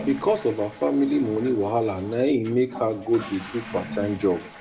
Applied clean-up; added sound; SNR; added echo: none; Toilet flush / Water; 15 dB; reverberation time 0.6 s.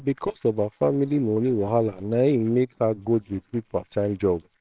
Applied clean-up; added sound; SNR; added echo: neural separator model SepFormer WHAMR!.